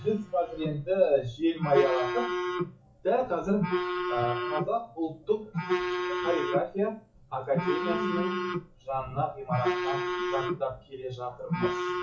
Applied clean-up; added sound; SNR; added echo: classical method WPE with log-MMSE.